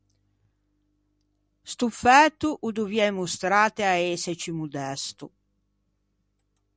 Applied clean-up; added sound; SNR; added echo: none; none; none; none.